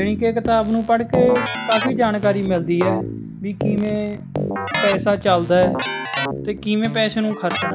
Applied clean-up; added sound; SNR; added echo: none; Keyboard (musical); 5 dB; none.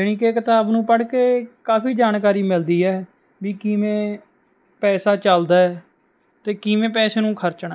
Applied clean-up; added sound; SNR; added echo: none; none; none; none.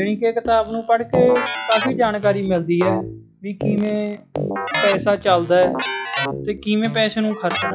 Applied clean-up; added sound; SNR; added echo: classical method log-MMSE.